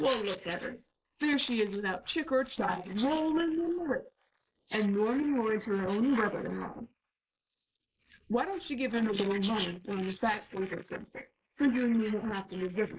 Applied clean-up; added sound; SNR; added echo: neural mask model Resemble Enhance denoiser.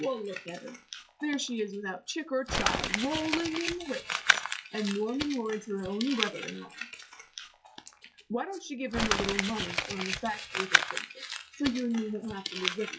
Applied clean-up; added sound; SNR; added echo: classical method log-MMSE.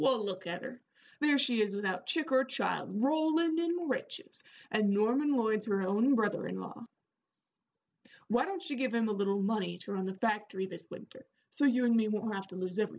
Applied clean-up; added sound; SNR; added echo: none; none; none; none.